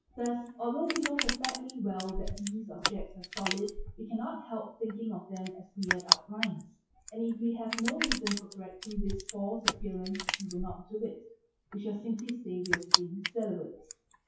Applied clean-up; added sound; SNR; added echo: classical method WPE with log-MMSE.